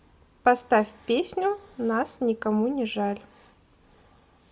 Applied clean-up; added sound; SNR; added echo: none; none; none; none.